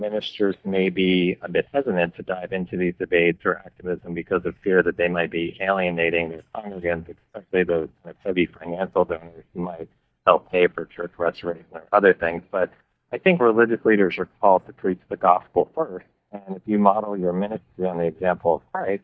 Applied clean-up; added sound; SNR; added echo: neural mask model DeepFilterNet 3.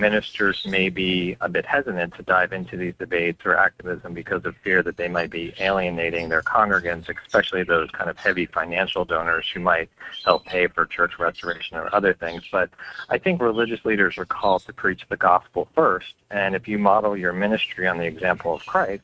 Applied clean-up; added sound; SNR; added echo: neural mask model RNNoise.